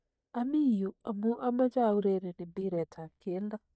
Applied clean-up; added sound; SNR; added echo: neural mask model DeepFilterNet 3.